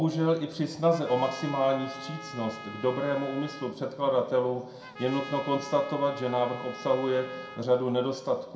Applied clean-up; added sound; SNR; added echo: none; Trumpet; 15 dB; reverberation time 0.5 s.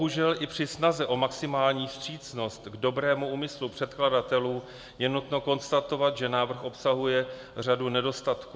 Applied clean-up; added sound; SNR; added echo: none; none; none; none.